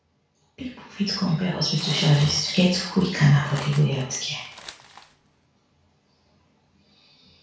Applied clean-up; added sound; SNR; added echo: none; Tearing; 16 dB; reverberation time 0.6 s.